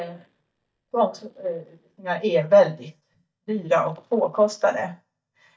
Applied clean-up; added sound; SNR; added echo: neural mask model DeepFilterNet 3.